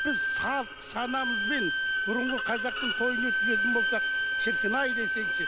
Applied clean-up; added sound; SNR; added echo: none; Bowed string instrument; -5 dB; none.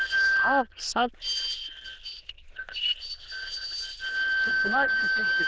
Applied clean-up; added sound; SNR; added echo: neural diffusion model UNIVERSE++.